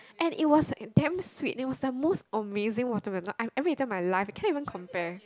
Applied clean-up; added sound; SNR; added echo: none; none; none; none.